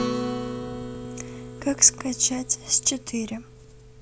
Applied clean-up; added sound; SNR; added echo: none; Acoustic guitar; 7 dB; none.